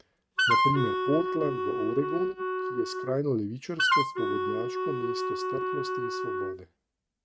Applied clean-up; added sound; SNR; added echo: neural mask model RNNoise.